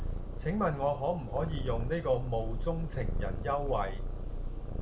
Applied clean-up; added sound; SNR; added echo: none; Purr; 1 dB; none.